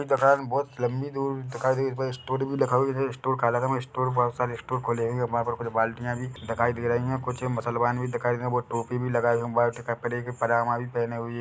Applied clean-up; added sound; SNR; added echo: none; none; none; none.